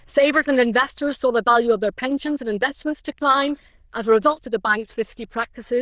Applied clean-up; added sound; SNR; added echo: neural diffusion model UNIVERSE++.